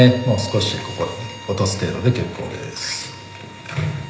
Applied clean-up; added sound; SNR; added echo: none; Bowed string instrument; 18 dB; reverberation time 1.0 s.